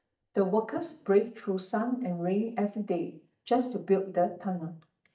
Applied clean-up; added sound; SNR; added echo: neural mask model DeepFilterNet 3.